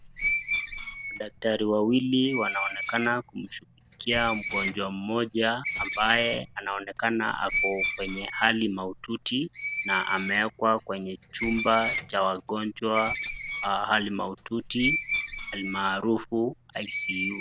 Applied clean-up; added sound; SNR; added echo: none; Screech; 5 dB; none.